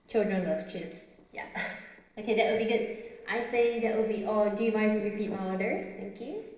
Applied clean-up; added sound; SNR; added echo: neural separator model SepFormer DNS4.